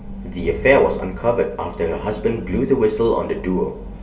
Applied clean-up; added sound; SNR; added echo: none; Thunderstorm; 17 dB; reverberation time 0.1 s.